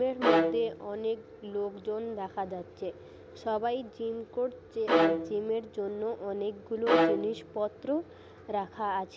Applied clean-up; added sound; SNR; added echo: none; Bowed string instrument; -3 dB; none.